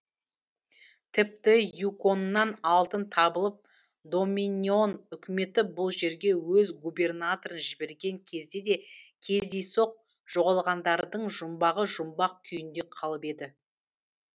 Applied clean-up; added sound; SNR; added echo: none; none; none; none.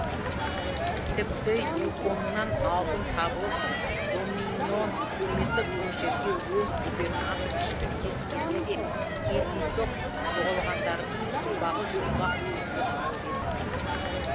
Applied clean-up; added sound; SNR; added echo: none; Crowd; -5 dB; none.